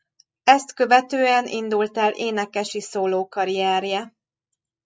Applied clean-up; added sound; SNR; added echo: none; none; none; none.